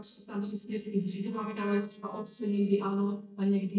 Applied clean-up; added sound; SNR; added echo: neural mask model DeepFilterNet 3.